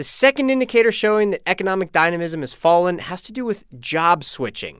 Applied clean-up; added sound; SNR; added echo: none; none; none; none.